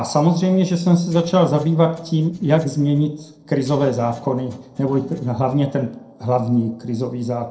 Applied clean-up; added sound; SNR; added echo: neural separator model SepFormer DNS4.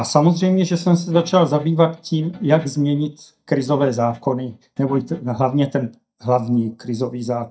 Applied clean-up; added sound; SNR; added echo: neural mask model DeepFilterNet 3.